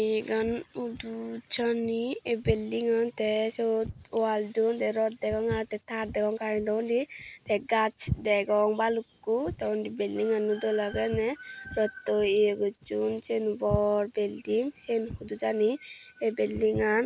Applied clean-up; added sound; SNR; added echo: none; Walk, footsteps; 15 dB; none.